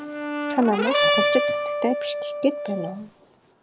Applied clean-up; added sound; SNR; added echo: none; Brass instrument; -1 dB; none.